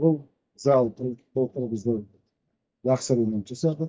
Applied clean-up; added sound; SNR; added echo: neural mask model DeepFilterNet 3.